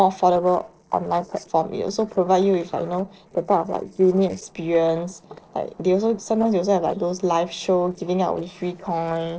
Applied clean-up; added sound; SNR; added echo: neural separator model SepFormer DNS4.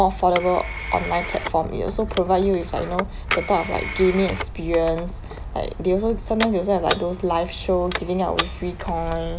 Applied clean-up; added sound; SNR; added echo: none; Telephone; 8 dB; none.